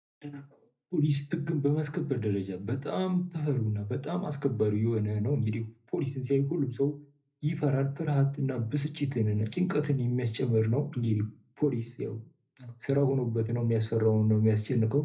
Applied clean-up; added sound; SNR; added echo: none; none; none; reverberation time 0.3 s.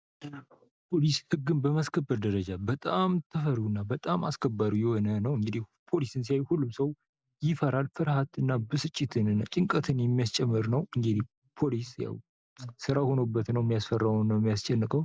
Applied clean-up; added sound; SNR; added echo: none; none; none; none.